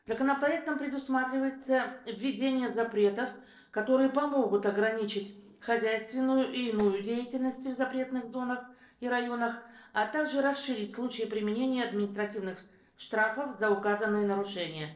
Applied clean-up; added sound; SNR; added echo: neural separator model SepFormer DNS4.